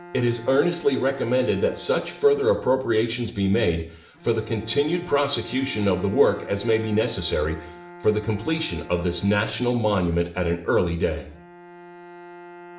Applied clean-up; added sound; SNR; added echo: none; Bowed string instrument; 19 dB; reverberation time 0.6 s.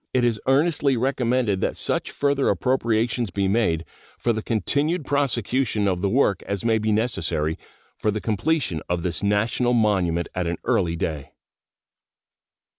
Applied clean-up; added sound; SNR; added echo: none; none; none; none.